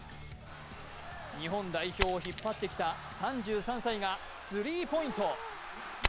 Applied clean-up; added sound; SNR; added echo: none; Coin (dropping); 1 dB; none.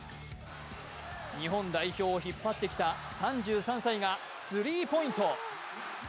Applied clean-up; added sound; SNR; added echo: none; none; none; none.